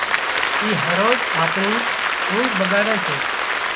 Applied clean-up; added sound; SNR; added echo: none; Applause; -4 dB; none.